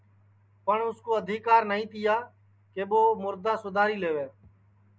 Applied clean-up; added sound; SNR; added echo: none; none; none; none.